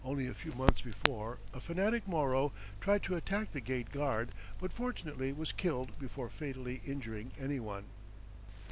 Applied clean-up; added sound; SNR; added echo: none; Crackle; 3 dB; none.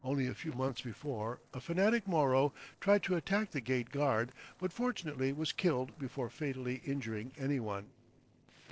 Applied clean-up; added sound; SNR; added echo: neural separator model SepFormer DNS4.